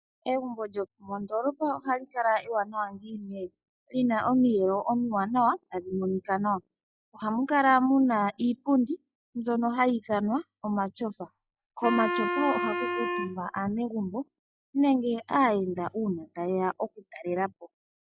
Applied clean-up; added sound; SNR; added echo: classical method log-MMSE.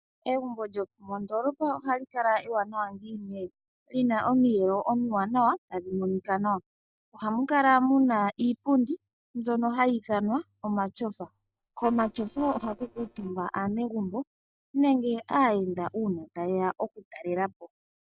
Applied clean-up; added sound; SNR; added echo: neural separator model SepFormer DNS4.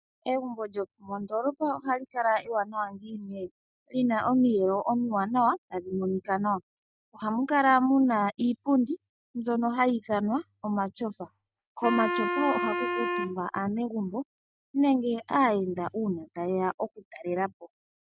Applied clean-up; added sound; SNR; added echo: neural mask model RNNoise.